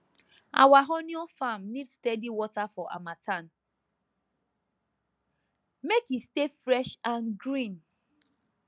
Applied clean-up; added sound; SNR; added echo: none; none; none; none.